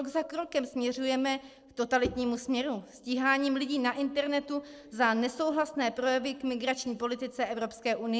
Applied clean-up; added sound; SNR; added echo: neural separator model SepFormer DNS4.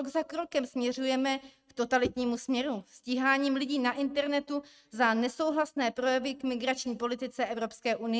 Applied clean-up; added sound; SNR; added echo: neural mask model RNNoise.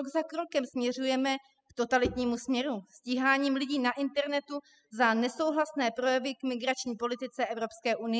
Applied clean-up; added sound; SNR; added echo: classical method spectral subtraction.